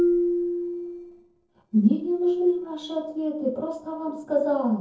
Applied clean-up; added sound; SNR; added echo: neural separator model SepFormer DNS4.